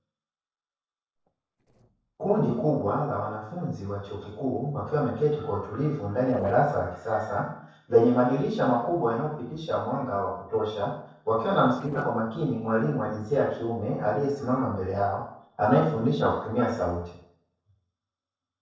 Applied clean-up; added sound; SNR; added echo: neural separator model SepFormer DNS4.